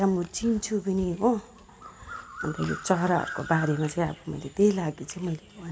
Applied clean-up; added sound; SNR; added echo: none; none; none; reverberation time 1.1 s.